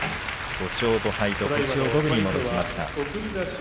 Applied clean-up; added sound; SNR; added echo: none; Bathtub (filling or washing); 19 dB; none.